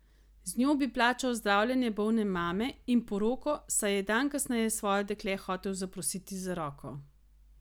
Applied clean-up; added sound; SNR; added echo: none; none; none; none.